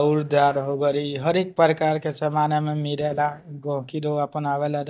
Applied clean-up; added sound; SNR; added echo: neural mask model DeepFilterNet 3.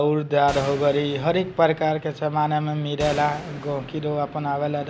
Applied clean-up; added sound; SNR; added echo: none; Gunshot, gunfire; 15 dB; none.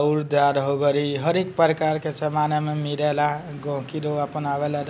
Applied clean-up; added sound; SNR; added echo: none; none; none; none.